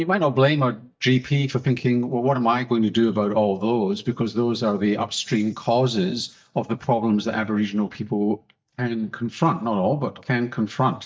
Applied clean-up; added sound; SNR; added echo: neural mask model DeepFilterNet 3.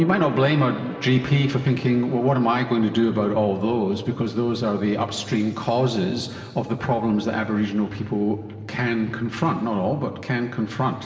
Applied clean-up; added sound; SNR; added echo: none; Gong; 19 dB; reverberation time 2.8 s.